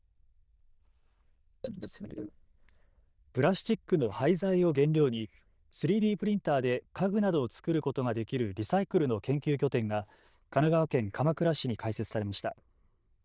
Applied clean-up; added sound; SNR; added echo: neural diffusion model UNIVERSE++.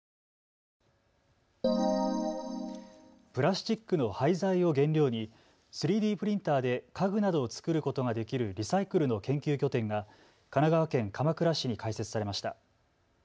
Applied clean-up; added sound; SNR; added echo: none; none; none; none.